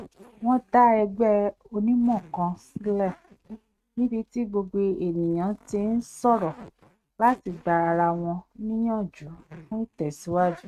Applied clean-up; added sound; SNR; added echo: neural mask model RNNoise.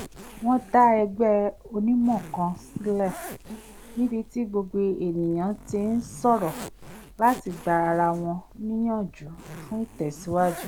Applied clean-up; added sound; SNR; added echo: none; Zipper (clothing); 17 dB; none.